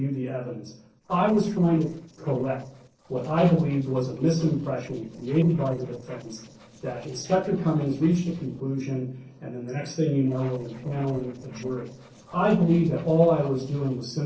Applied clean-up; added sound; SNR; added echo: neural separator model SepFormer DNS4.